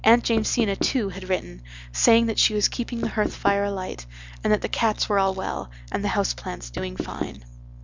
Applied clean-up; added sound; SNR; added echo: none; Knock; 7 dB; none.